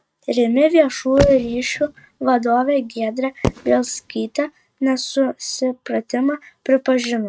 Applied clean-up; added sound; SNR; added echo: neural mask model RNNoise.